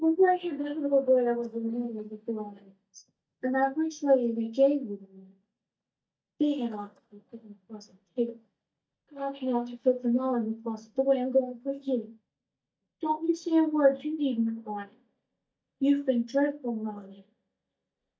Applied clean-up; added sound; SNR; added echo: neural mask model DeepFilterNet 3.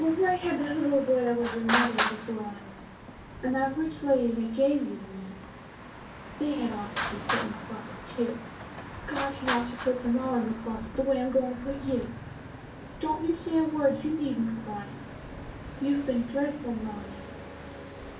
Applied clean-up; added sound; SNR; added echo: none; Traffic noise, roadway noise; 7 dB; reverberation time 0.3 s.